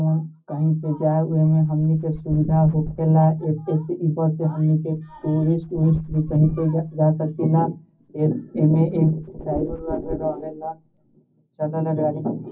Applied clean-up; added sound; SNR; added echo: none; Dog; 19 dB; reverberation time 0.4 s.